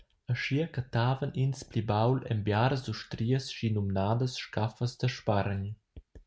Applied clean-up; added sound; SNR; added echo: none; none; none; none.